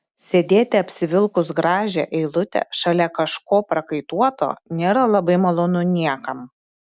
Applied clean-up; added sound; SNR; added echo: none; none; none; none.